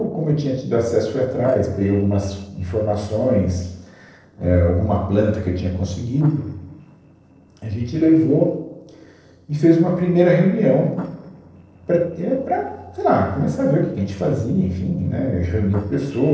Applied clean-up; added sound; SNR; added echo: neural separator model SepFormer DNS4.